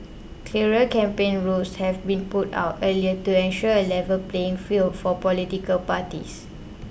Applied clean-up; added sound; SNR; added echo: none; none; none; none.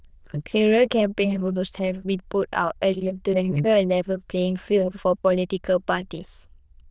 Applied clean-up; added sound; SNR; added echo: neural diffusion model UNIVERSE++.